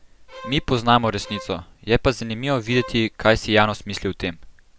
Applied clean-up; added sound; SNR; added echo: none; Bowed string instrument; 19 dB; none.